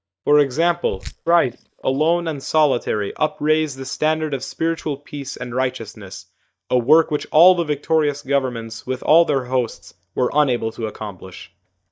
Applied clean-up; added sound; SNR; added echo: neural mask model DeepFilterNet 3.